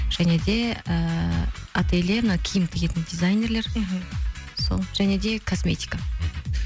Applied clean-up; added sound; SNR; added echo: none; none; none; none.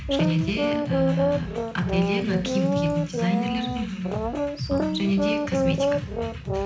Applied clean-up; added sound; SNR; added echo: none; Brass instrument; 0 dB; reverberation time 0.9 s.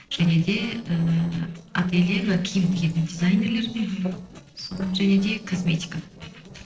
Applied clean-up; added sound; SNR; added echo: neural separator model SepFormer DNS4.